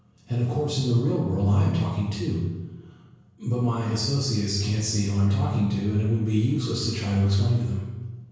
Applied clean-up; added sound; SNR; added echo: none; none; none; reverberation time 1.0 s.